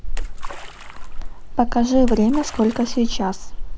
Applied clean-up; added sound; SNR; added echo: none; Splash, splatter; 1 dB; none.